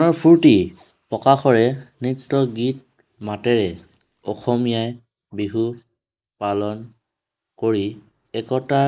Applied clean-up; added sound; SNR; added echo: neural mask model Resemble Enhance denoiser.